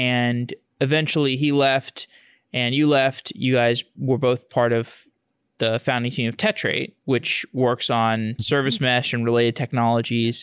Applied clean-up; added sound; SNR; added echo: none; Breathing; 10 dB; none.